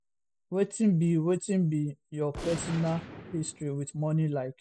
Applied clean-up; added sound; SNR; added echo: none; Gunshot, gunfire; 16 dB; none.